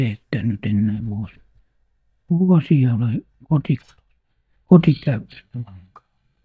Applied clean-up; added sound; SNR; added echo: neural mask model DeepFilterNet 3.